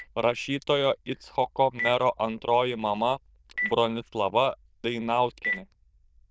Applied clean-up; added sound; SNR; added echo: neural diffusion model UNIVERSE++.